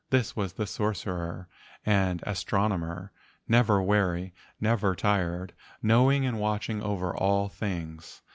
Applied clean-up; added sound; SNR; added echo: none; none; none; none.